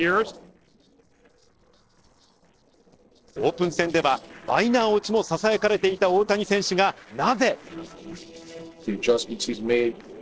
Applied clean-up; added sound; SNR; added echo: neural separator model SepFormer DNS4.